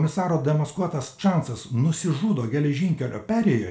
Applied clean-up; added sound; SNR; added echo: none; none; none; reverberation time 0.4 s.